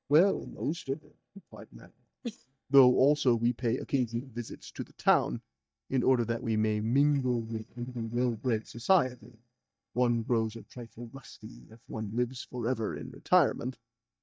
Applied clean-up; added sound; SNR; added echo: neural mask model DeepFilterNet 3.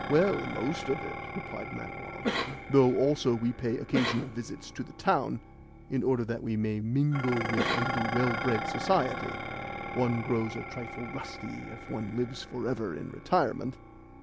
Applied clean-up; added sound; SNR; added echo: none; Cough + Dishes, pots, and pans; 6 dB; none.